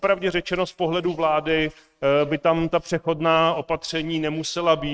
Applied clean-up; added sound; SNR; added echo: neural mask model RNNoise.